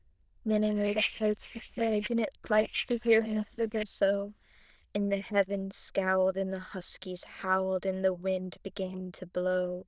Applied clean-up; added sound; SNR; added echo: neural diffusion model UNIVERSE++.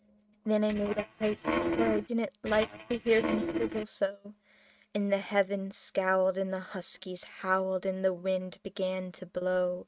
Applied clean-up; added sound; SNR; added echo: neural mask model RNNoise.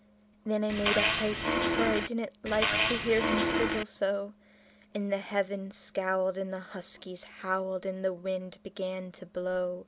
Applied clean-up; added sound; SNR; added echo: none; Fart; -3 dB; none.